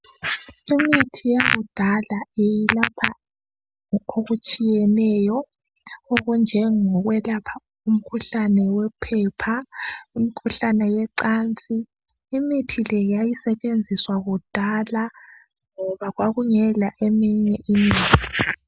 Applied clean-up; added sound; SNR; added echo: none; none; none; none.